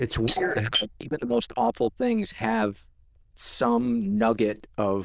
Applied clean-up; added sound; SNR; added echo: neural diffusion model UNIVERSE++.